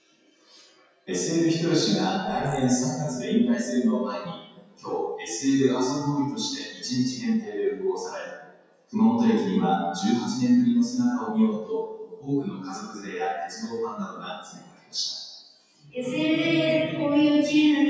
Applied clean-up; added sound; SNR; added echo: classical method WPE with log-MMSE.